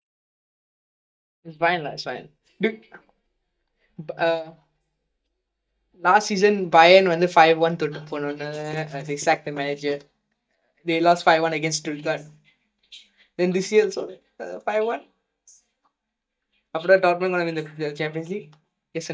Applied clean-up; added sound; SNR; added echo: neural mask model DeepFilterNet 3.